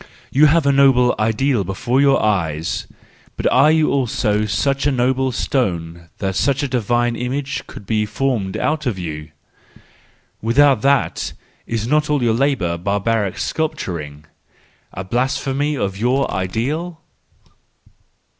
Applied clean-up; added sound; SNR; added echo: none; Fireworks; 17 dB; none.